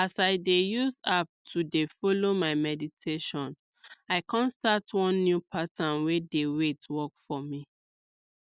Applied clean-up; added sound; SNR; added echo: none; none; none; none.